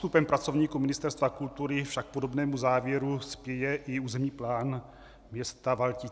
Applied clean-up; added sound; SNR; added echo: none; none; none; none.